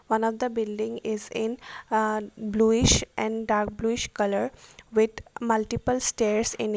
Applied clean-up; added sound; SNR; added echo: none; none; none; none.